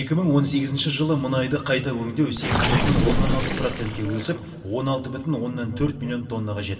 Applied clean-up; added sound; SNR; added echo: none; Gurgling; 3 dB; reverberation time 2.7 s.